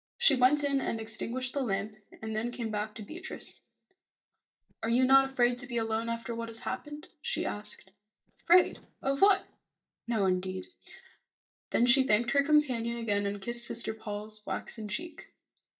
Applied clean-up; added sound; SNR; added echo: neural mask model DeepFilterNet 3.